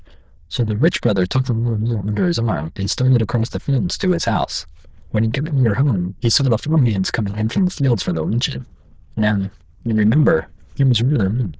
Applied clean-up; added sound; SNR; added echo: neural diffusion model UNIVERSE++.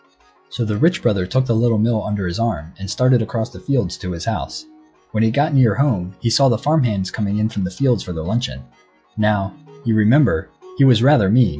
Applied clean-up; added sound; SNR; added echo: classical method log-MMSE.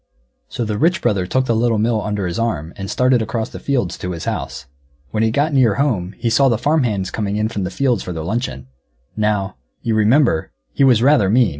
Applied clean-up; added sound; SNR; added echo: none; none; none; none.